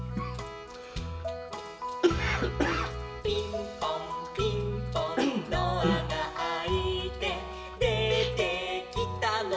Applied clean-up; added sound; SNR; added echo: none; Cough; 5 dB; reverberation time 2.7 s.